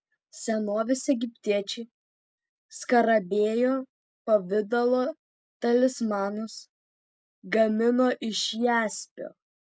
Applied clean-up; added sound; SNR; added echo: none; none; none; none.